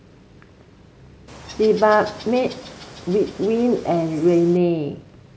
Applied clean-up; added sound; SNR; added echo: none; Water / Bird; 18 dB; none.